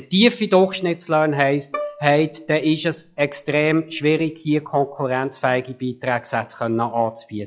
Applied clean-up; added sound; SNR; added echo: classical method log-MMSE.